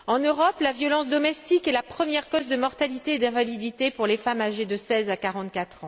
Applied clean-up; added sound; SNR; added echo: none; none; none; none.